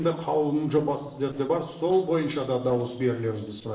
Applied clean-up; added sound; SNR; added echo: neural separator model SepFormer DNS4.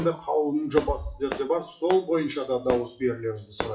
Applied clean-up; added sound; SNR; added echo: classical method WPE with log-MMSE.